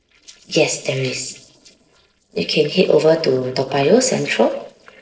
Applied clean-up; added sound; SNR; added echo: neural separator model SepFormer DNS4.